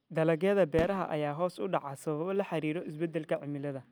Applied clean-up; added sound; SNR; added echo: none; Fireworks; 15 dB; none.